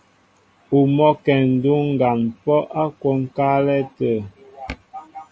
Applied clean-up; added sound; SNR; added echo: none; none; none; none.